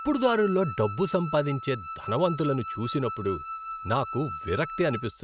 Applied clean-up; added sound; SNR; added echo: none; Wind instrument, woodwind instrument; 10 dB; none.